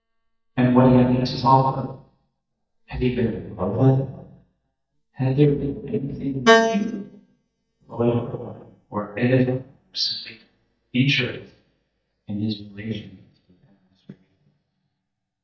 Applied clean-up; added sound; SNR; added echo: neural mask model DeepFilterNet 3.